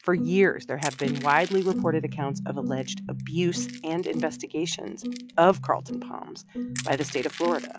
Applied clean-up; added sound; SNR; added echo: classical method log-MMSE.